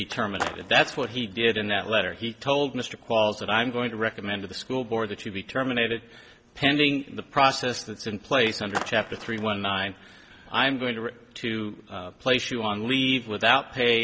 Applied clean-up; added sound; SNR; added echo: none; Skateboard; 10 dB; none.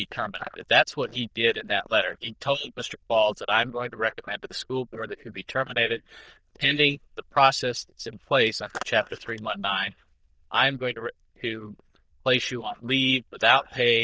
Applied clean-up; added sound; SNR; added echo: neural diffusion model UNIVERSE++.